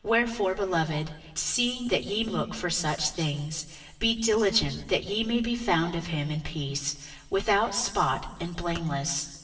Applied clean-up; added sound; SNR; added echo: none; none; none; reverberation time 1.4 s.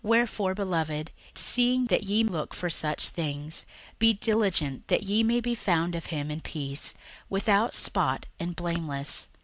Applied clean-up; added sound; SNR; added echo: none; none; none; none.